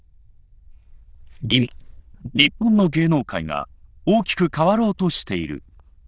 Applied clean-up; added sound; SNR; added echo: neural diffusion model UNIVERSE++.